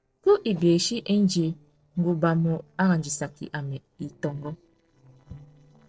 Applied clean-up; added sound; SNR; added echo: neural separator model SepFormer DNS4.